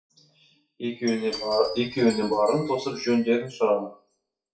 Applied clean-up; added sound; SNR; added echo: classical method WPE with log-MMSE.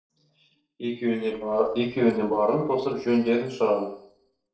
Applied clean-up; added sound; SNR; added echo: neural separator model SepFormer DNS4.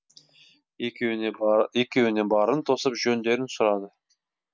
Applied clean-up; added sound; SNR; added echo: none; none; none; none.